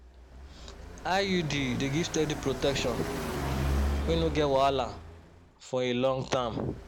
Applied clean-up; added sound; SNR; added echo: none; Car passing by; 5 dB; none.